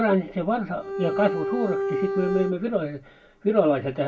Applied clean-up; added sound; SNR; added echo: none; Bowed string instrument; 3 dB; reverberation time 0.2 s.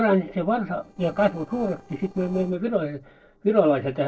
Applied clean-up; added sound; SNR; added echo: neural separator model SepFormer DNS4.